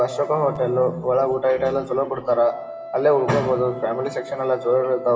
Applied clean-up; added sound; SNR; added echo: none; Wind instrument, woodwind instrument; 17 dB; reverberation time 2.7 s.